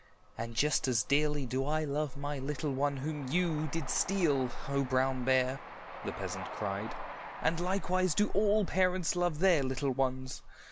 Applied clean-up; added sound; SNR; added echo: none; Train; 16 dB; none.